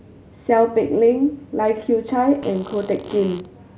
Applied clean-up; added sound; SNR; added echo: none; Fart; 19 dB; none.